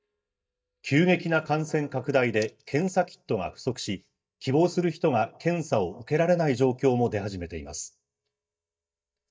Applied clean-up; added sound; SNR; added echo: neural mask model DeepFilterNet 3.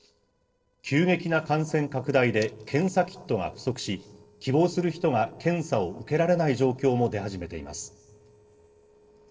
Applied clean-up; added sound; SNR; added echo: neural separator model SepFormer DNS4.